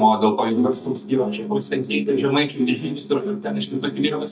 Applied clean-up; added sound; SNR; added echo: neural mask model DeepFilterNet 3.